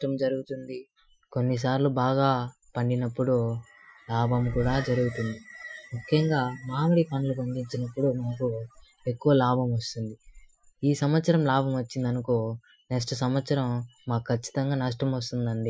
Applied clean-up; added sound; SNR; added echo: classical method Wiener filter.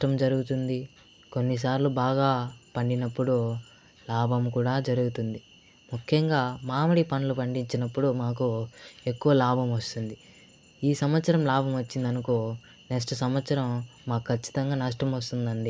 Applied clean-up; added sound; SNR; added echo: none; none; none; none.